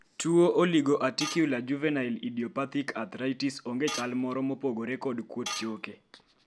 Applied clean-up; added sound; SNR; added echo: none; Tools; 11 dB; none.